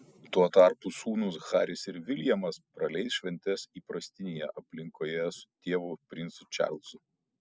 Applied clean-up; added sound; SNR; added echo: none; none; none; none.